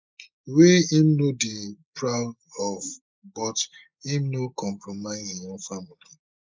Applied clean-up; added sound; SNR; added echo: neural mask model Resemble Enhance denoiser.